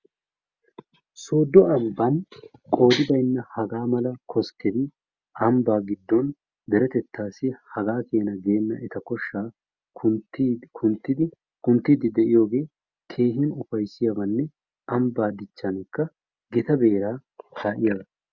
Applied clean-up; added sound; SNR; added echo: none; none; none; none.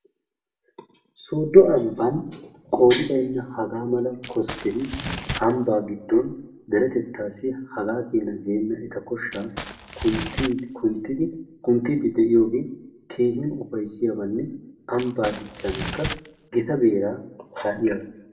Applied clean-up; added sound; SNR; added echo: none; Crumpling, crinkling; 8 dB; reverberation time 0.5 s.